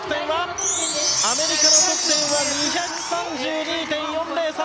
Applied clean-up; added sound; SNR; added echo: none; Chime; -3 dB; none.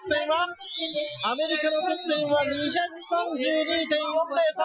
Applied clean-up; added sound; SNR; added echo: classical method Wiener filter.